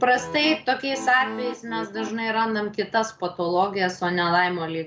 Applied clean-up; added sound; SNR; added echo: none; Accordion; 11 dB; none.